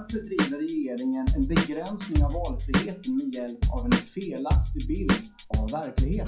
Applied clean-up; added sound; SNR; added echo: classical method WPE with log-MMSE.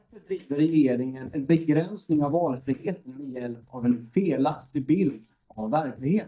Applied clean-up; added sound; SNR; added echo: neural mask model DeepFilterNet 3.